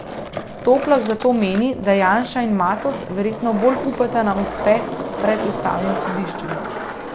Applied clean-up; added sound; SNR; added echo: none; Skateboard; 8 dB; none.